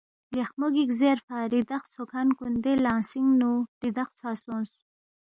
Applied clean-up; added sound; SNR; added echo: none; none; none; none.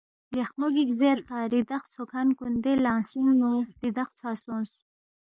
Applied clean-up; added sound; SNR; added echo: neural mask model Resemble Enhance denoiser.